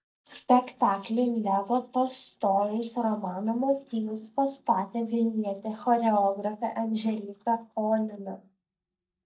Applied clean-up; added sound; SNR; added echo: neural mask model DeepFilterNet 3.